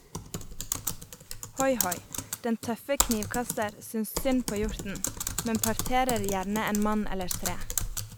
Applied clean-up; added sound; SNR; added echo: none; Typing; 2 dB; none.